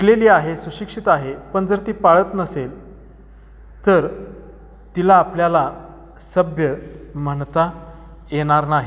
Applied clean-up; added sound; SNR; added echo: none; none; none; none.